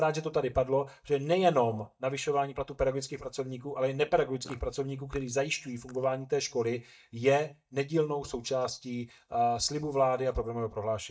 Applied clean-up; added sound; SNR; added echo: neural mask model DeepFilterNet 3.